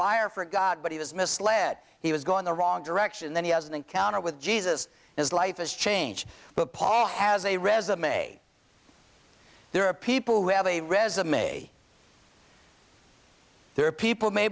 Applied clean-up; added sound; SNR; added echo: none; none; none; none.